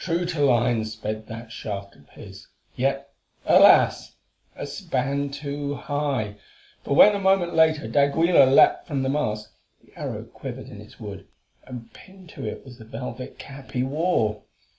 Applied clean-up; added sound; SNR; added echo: none; none; none; none.